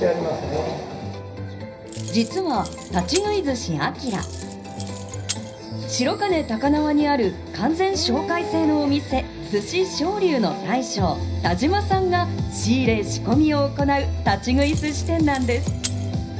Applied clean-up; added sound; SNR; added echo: none; Keys jangling; 15 dB; reverberation time 0.5 s.